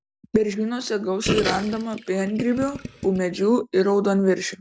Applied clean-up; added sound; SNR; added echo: none; Gurgling; 9 dB; none.